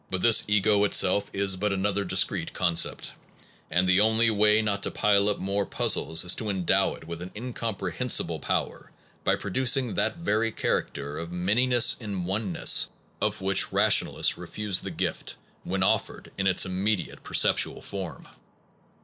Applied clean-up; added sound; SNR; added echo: none; none; none; none.